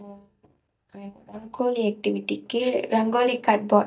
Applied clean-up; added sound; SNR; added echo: neural mask model DeepFilterNet 3.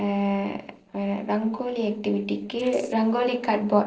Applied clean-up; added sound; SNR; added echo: neural separator model SepFormer DNS4.